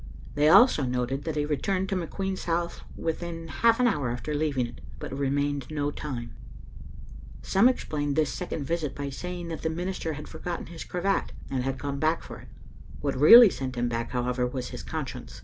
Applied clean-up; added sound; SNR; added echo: none; Purr; 9 dB; none.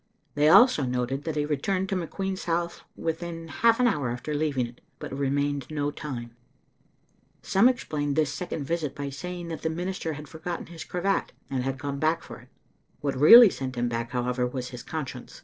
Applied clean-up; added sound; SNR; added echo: neural separator model SepFormer DNS4.